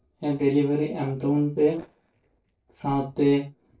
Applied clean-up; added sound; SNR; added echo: neural separator model SepFormer DNS4.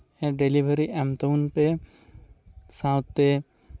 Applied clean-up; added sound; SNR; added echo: none; none; none; none.